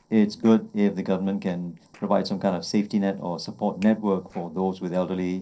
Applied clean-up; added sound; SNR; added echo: neural separator model SepFormer DNS4.